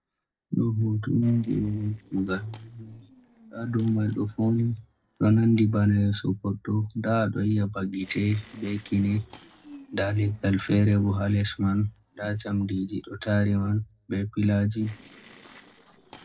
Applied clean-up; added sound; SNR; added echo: neural separator model SepFormer DNS4.